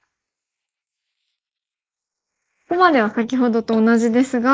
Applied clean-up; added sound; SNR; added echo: neural mask model Resemble Enhance denoiser.